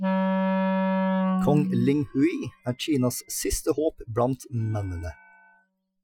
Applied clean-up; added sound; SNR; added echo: classical method Wiener filter.